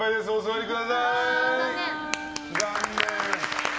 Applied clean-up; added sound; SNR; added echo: none; Organ; 15 dB; none.